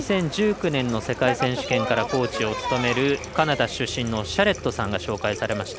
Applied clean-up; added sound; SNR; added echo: none; Water tap, faucet; 16 dB; none.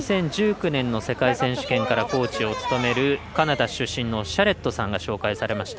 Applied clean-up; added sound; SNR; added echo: none; none; none; none.